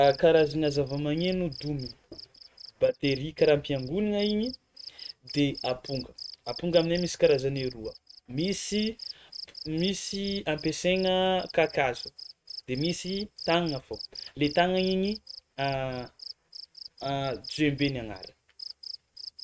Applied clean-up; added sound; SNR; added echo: neural mask model RNNoise.